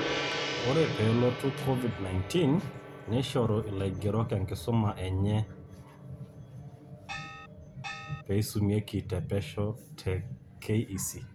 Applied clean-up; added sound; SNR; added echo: none; Gong + Gong; 10 dB; none.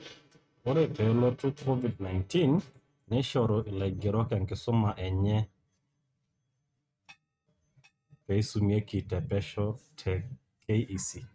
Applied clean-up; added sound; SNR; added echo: neural mask model RNNoise.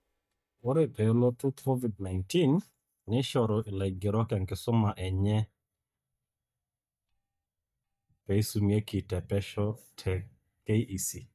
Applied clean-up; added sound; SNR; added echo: neural mask model DeepFilterNet 3.